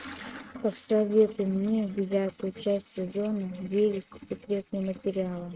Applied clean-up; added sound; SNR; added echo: neural mask model RNNoise.